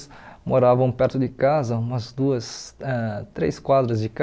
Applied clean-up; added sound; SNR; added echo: none; none; none; none.